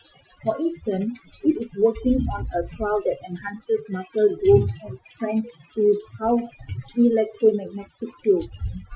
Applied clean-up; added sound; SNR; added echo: classical method Wiener filter.